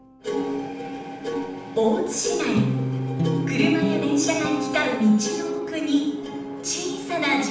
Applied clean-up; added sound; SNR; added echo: none; Guitar; 7 dB; reverberation time 0.7 s.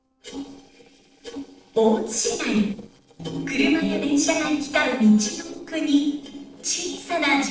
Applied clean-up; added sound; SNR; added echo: neural separator model SepFormer DNS4.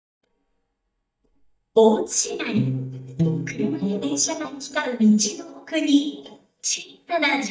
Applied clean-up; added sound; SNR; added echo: neural mask model DeepFilterNet 3.